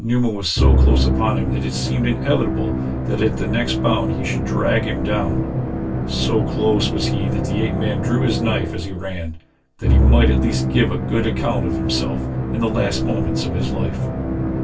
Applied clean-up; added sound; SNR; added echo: none; Musical instrument; -3 dB; reverberation time 0.1 s.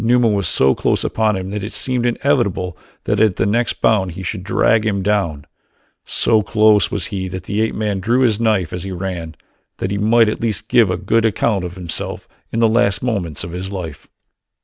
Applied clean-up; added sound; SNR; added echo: none; none; none; none.